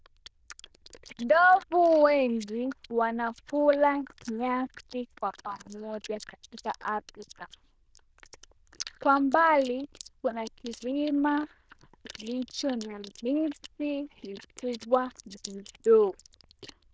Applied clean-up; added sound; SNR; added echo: neural diffusion model UNIVERSE++.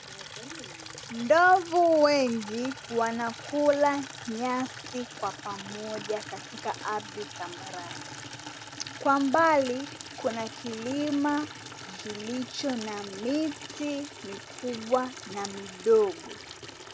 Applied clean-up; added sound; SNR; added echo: none; Water tap, faucet / Liquid; 13 dB; none.